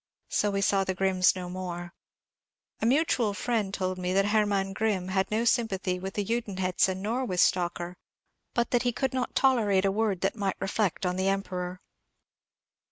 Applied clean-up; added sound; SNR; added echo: none; none; none; none.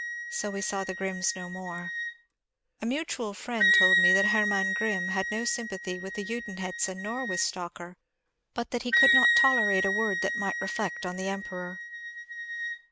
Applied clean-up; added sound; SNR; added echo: none; Wind instrument, woodwind instrument; -3 dB; none.